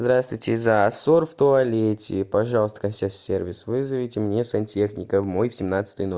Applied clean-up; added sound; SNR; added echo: none; none; none; none.